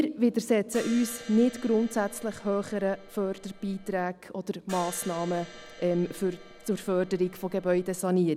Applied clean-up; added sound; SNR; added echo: none; Crash cymbal; 18 dB; none.